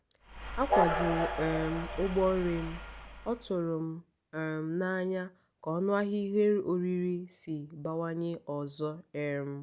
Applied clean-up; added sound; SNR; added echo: none; Train; 2 dB; none.